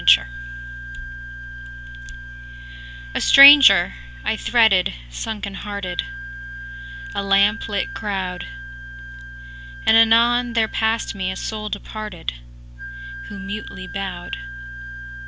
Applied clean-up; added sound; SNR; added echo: none; Wind instrument, woodwind instrument; 13 dB; none.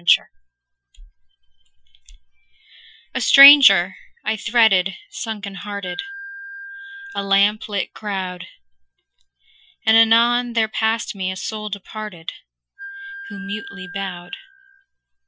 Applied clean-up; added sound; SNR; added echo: classical method Wiener filter.